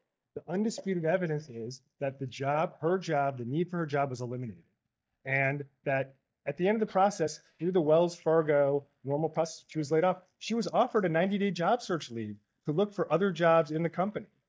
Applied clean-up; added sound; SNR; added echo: neural mask model DeepFilterNet 3.